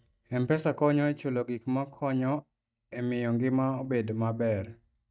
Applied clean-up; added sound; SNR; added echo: neural mask model DeepFilterNet 3.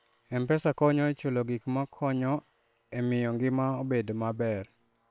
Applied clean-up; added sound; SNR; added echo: neural separator model SepFormer WHAM!.